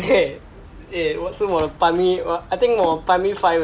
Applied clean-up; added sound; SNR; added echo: none; none; none; none.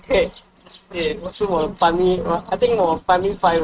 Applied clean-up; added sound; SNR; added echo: neural mask model RNNoise.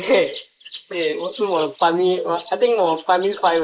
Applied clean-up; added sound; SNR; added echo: neural mask model Resemble Enhance denoiser.